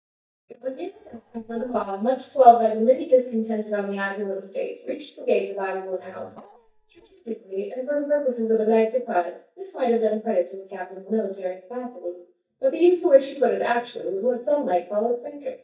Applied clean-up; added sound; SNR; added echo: neural mask model DeepFilterNet 3.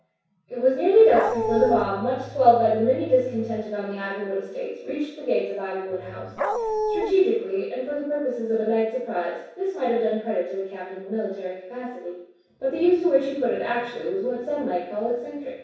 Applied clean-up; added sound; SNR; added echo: none; Dog; 1 dB; reverberation time 0.7 s.